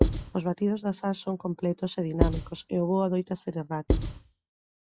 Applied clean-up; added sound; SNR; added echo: classical method log-MMSE.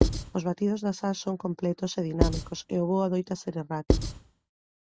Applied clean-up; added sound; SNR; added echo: none; Writing; -3 dB; none.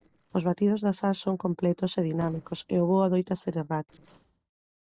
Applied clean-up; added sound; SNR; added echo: neural separator model SepFormer DNS4.